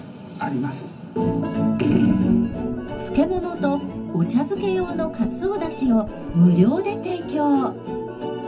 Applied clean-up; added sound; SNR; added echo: none; Knock; 20 dB; reverberation time 0.4 s.